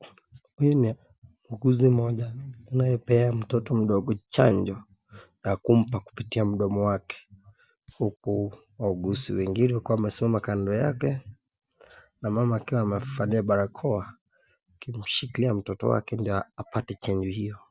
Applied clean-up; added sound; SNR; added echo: none; none; none; none.